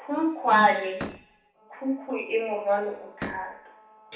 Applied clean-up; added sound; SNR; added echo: none; Slam; 14 dB; reverberation time 0.7 s.